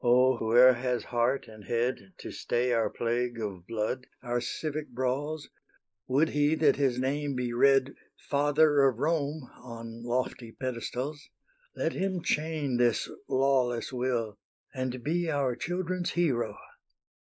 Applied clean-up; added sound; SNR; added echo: neural mask model Resemble Enhance denoiser.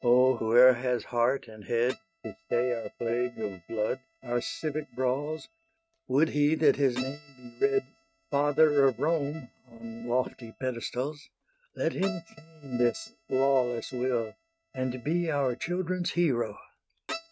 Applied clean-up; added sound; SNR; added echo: neural mask model RNNoise.